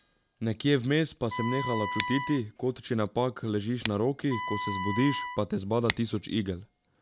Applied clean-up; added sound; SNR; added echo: none; Wind instrument, woodwind instrument + Scissors; 7 dB; none.